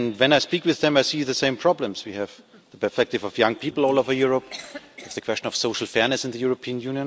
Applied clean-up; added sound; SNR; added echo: none; none; none; none.